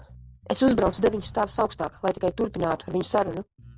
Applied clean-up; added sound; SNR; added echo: none; Explosion + Bass guitar; 19 dB; none.